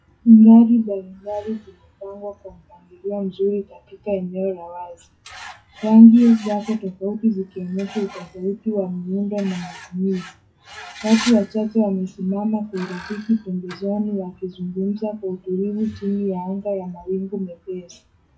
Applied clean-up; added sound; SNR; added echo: classical method WPE with log-MMSE.